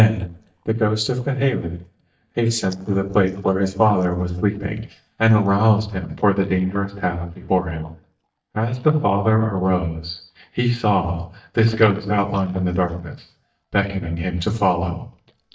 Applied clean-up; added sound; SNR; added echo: neural mask model DeepFilterNet 3.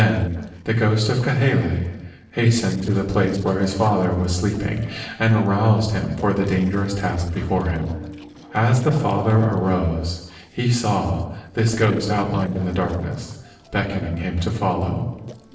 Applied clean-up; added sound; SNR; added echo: neural separator model SepFormer DNS4.